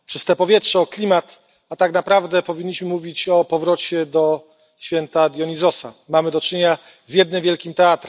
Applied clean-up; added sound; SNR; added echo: none; none; none; none.